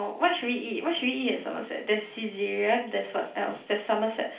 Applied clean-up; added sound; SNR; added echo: none; none; none; reverberation time 0.4 s.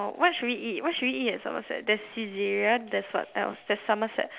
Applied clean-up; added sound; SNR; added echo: none; none; none; none.